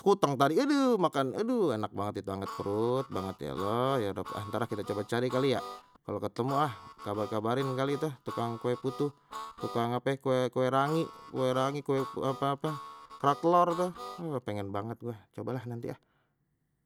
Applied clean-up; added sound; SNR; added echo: none; Harmonica; 14 dB; none.